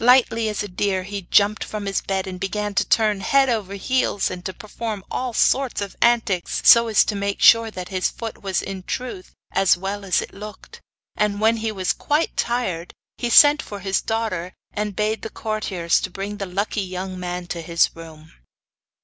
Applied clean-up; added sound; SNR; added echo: none; none; none; none.